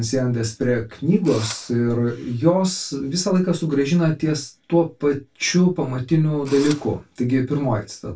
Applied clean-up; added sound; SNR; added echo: none; Engine / Drill; 16 dB; reverberation time 0.2 s.